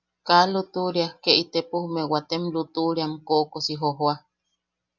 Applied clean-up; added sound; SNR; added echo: none; none; none; none.